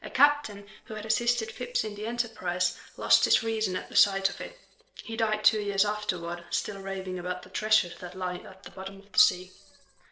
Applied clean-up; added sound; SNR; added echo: neural separator model SepFormer DNS4.